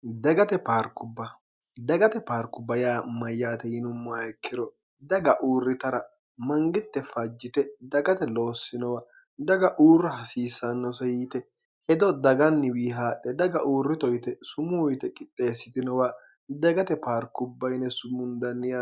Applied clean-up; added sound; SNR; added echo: none; none; none; none.